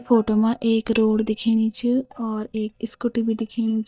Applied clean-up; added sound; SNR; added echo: neural mask model DeepFilterNet 3.